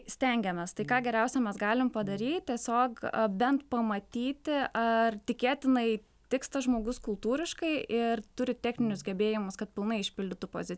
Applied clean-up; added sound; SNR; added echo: none; Brass instrument; 17 dB; none.